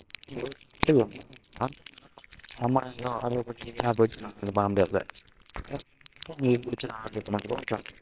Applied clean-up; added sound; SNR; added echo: neural separator model SepFormer WHAMR!.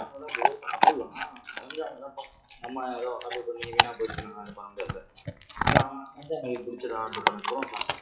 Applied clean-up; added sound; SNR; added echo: classical method WPE with log-MMSE.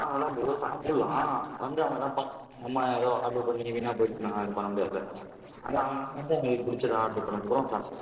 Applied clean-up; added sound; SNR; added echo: neural separator model SepFormer DNS4.